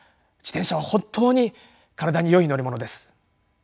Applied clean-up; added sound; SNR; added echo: none; none; none; none.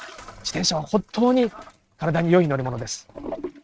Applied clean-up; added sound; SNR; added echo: neural mask model RNNoise.